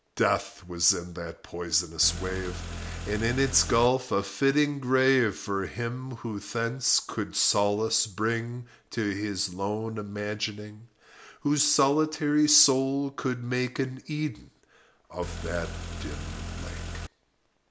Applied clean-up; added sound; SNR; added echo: none; Car; 7 dB; none.